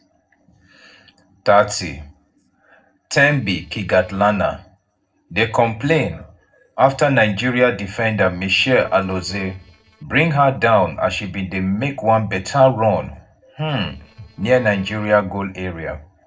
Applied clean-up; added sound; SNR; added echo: neural separator model SepFormer DNS4.